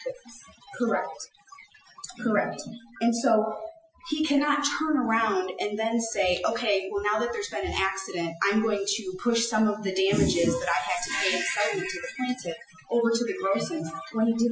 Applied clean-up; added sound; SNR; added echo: classical method Wiener filter.